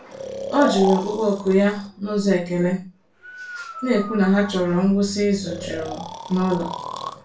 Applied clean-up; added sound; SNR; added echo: none; Breathing; 12 dB; reverberation time 0.2 s.